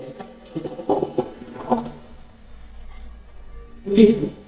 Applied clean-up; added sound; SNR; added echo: neural mask model DeepFilterNet 3.